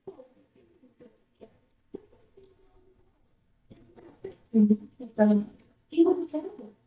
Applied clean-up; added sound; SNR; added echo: neural mask model DeepFilterNet 3.